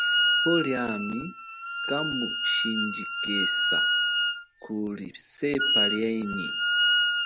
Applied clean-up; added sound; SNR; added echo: none; Wind instrument, woodwind instrument; -5 dB; none.